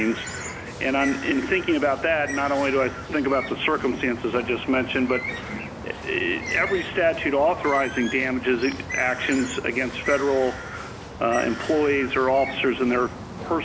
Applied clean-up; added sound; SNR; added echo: none; Bird; 10 dB; none.